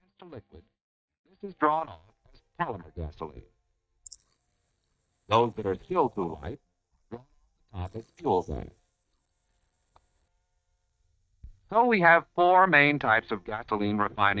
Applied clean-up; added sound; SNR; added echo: neural mask model DeepFilterNet 3.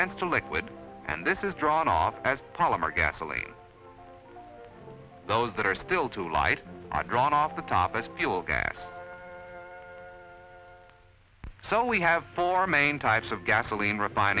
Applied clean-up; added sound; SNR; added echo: none; none; none; none.